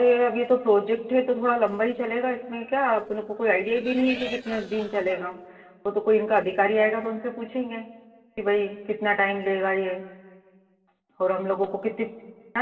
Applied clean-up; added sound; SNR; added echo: neural separator model SepFormer DNS4.